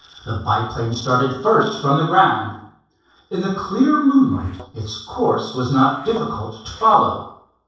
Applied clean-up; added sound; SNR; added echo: neural separator model SepFormer DNS4.